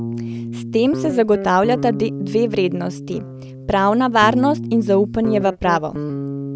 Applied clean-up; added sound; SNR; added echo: none; Guitar; 8 dB; none.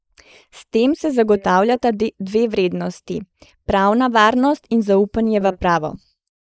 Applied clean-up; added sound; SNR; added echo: neural mask model Resemble Enhance denoiser.